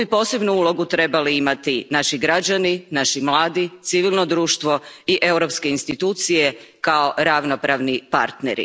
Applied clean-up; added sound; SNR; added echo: none; none; none; none.